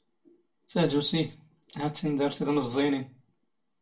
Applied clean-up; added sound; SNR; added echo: none; none; none; reverberation time 0.2 s.